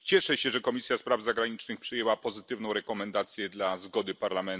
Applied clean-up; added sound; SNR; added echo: none; none; none; none.